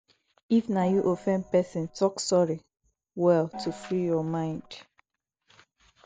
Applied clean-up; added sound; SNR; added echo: none; Gong; 16 dB; none.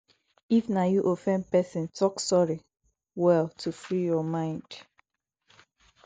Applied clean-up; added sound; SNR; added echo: none; none; none; none.